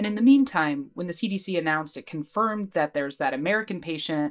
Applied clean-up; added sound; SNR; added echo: neural mask model DeepFilterNet 3.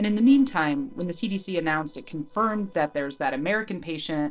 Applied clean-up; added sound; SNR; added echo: neural separator model SepFormer DNS4.